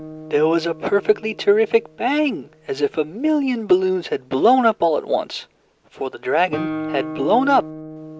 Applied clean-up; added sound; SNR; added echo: none; Guitar; 14 dB; none.